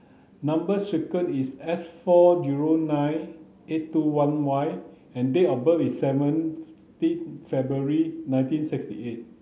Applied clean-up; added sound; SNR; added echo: none; none; none; none.